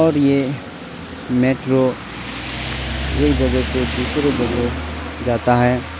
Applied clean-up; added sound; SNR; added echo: none; Rain; 6 dB; none.